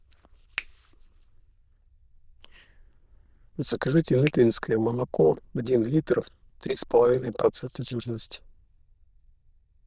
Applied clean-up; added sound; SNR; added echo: neural diffusion model UNIVERSE++.